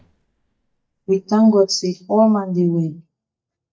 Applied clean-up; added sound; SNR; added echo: neural mask model DeepFilterNet 3.